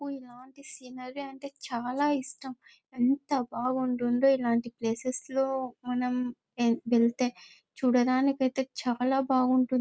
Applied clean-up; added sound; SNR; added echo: none; none; none; none.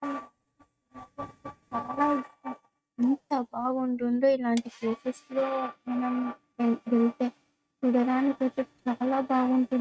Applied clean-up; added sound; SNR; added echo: neural mask model RNNoise.